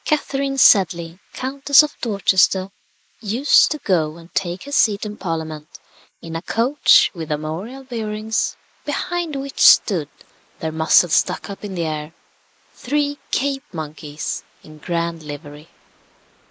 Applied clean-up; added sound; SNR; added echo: neural mask model Resemble Enhance denoiser.